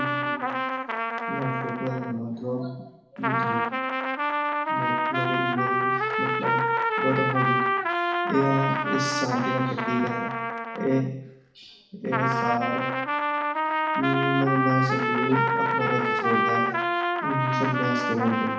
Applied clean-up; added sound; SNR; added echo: none; Trumpet; -2 dB; reverberation time 0.8 s.